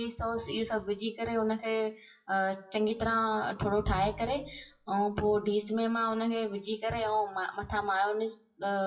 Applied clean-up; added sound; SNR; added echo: classical method WPE with log-MMSE.